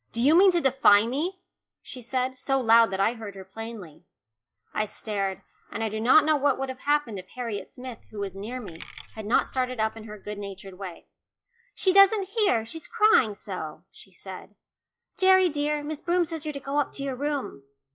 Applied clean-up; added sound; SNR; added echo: classical method log-MMSE.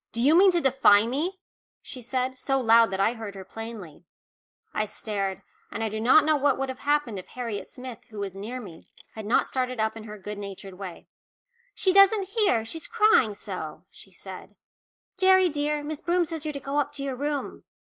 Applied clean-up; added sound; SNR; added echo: neural mask model Resemble Enhance denoiser.